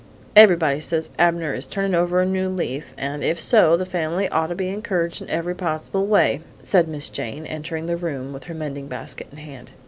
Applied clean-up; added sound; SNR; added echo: none; none; none; none.